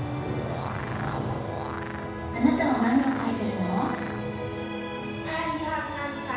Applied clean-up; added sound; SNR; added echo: none; Animal; 9 dB; reverberation time 1.1 s.